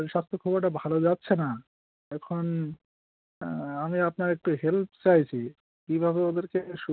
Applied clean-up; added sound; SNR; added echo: none; none; none; none.